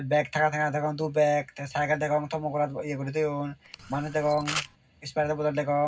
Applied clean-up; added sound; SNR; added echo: none; Camera; 9 dB; reverberation time 0.4 s.